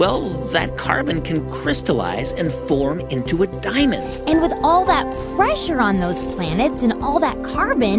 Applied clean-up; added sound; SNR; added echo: none; none; none; none.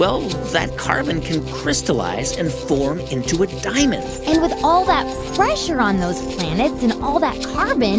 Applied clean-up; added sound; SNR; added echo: none; Wind instrument, woodwind instrument + Rattle (instrument); 18 dB; none.